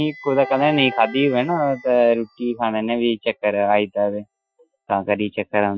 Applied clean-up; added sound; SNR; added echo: classical method Wiener filter.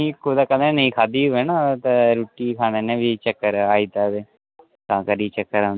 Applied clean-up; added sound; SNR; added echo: none; none; none; none.